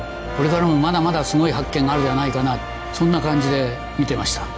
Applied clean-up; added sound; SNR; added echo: none; Wind instrument, woodwind instrument + Brass instrument; 13 dB; none.